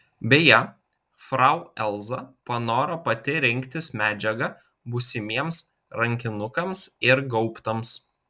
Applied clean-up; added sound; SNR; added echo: none; none; none; none.